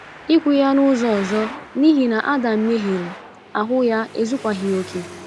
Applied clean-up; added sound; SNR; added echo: none; Traffic noise, roadway noise; 17 dB; none.